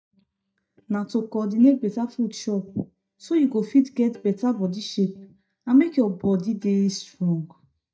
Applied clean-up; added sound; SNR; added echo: neural mask model DeepFilterNet 3.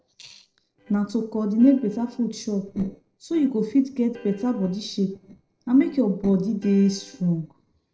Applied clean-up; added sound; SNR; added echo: neural separator model SepFormer DNS4.